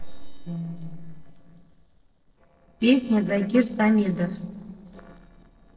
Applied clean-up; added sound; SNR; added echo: neural separator model SepFormer DNS4.